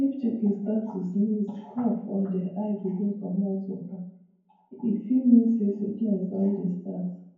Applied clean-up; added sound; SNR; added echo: none; none; none; reverberation time 0.9 s.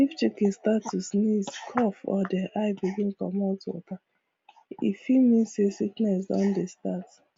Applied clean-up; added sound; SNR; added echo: none; none; none; none.